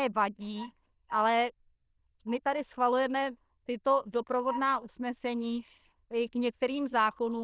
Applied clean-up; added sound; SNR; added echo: neural diffusion model UNIVERSE++.